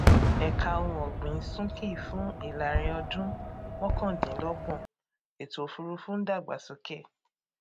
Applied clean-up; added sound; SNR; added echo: none; Fireworks; -5 dB; none.